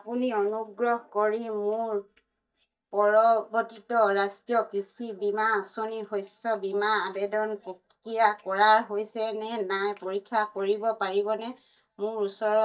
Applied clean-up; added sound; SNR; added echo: neural mask model DeepFilterNet 3.